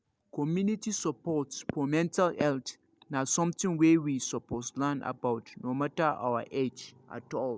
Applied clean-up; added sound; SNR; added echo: none; none; none; none.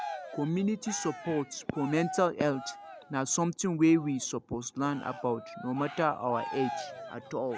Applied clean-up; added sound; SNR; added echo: none; Cheering; 12 dB; none.